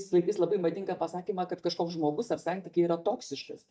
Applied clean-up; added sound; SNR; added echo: neural mask model DeepFilterNet 3.